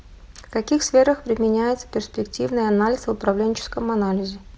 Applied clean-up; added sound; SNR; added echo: none; none; none; none.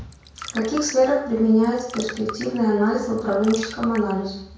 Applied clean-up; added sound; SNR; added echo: none; Trickle, dribble; 17 dB; reverberation time 0.5 s.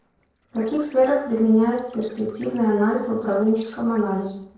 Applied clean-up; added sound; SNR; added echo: neural separator model SepFormer DNS4.